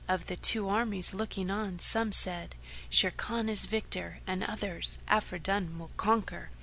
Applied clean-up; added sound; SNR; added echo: none; none; none; none.